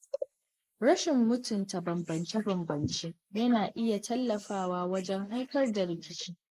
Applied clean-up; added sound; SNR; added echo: neural mask model Resemble Enhance denoiser.